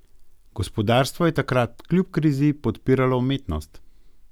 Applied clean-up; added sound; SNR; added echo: none; none; none; none.